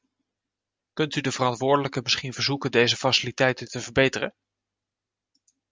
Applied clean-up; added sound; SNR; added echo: none; none; none; none.